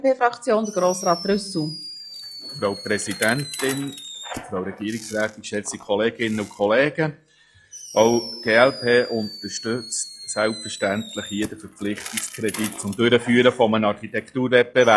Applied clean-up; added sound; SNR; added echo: classical method log-MMSE.